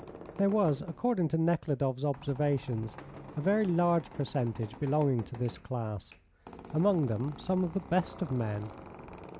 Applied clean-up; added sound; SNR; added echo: none; Squeak; 17 dB; none.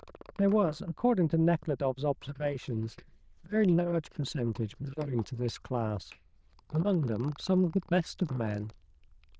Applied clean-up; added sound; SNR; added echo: neural diffusion model UNIVERSE++.